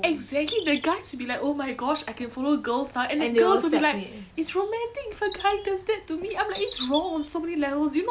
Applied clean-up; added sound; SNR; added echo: none; Bird vocalization, bird call, bird song; 17 dB; none.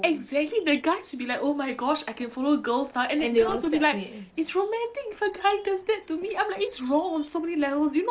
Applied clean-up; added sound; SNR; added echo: neural separator model SepFormer DNS4.